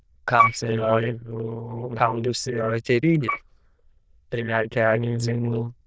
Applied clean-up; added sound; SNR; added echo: neural diffusion model UNIVERSE++.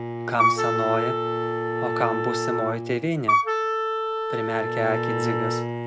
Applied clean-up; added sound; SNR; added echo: none; Bowed string instrument + Wind instrument, woodwind instrument; -4 dB; none.